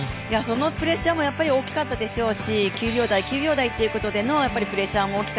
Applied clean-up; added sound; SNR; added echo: none; none; none; none.